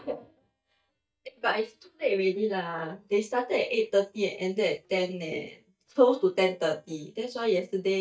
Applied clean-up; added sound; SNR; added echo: neural mask model DeepFilterNet 3.